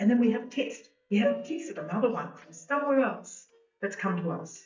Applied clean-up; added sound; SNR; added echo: neural mask model DeepFilterNet 3.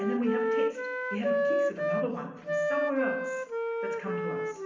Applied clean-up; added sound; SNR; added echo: none; Wind instrument, woodwind instrument; -5 dB; reverberation time 0.8 s.